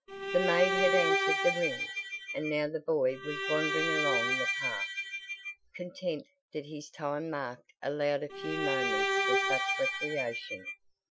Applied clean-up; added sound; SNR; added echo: classical method Wiener filter.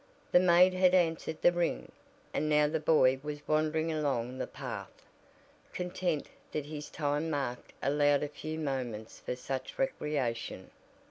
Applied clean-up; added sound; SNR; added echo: none; none; none; none.